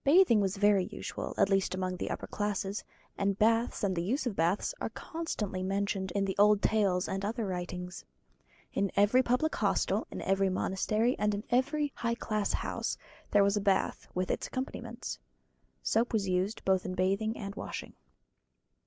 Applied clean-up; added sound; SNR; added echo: none; none; none; none.